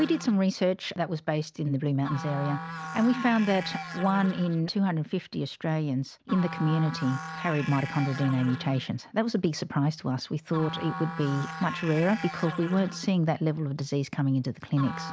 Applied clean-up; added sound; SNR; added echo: none; Musical instrument; 12 dB; none.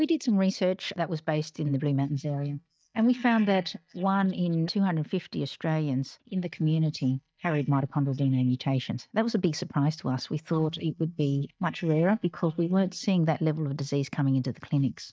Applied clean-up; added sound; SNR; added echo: neural mask model DeepFilterNet 3.